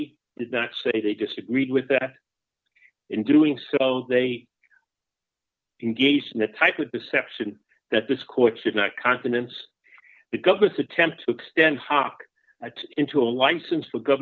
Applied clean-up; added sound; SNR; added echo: none; none; none; none.